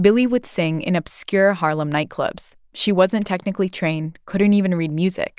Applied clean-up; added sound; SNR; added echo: none; none; none; none.